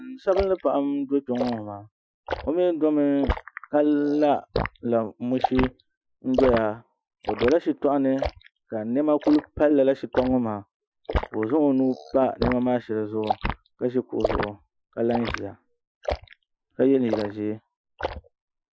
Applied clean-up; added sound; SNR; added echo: classical method Wiener filter.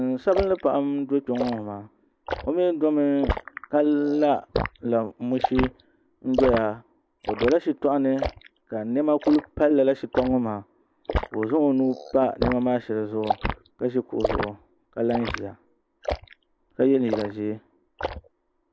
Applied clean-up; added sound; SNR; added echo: none; Liquid; 8 dB; none.